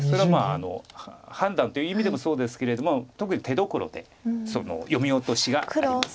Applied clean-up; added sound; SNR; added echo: none; none; none; none.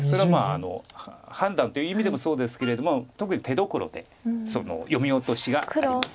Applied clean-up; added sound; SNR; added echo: none; Wind instrument, woodwind instrument; 17 dB; none.